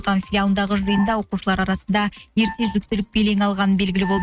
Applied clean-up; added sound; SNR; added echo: neural mask model RNNoise.